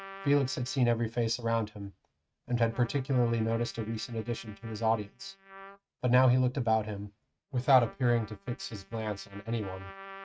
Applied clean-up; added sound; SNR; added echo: neural mask model RNNoise.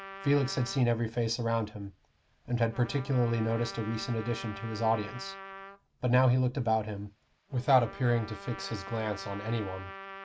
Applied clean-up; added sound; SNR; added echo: none; Trumpet; 15 dB; none.